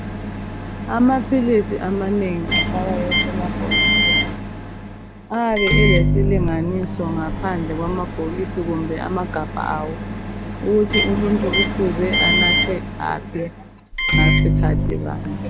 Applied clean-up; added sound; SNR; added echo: none; Microwave oven; -2 dB; none.